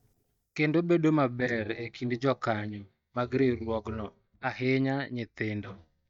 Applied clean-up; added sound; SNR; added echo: neural mask model DeepFilterNet 3.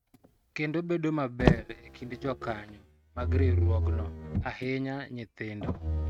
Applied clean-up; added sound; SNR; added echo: neural mask model RNNoise.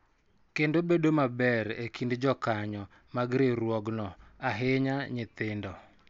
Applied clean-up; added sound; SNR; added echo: none; none; none; none.